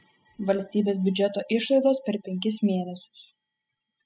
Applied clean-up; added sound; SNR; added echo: classical method spectral subtraction.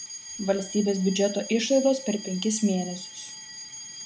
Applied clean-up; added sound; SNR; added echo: none; Alarm; 12 dB; none.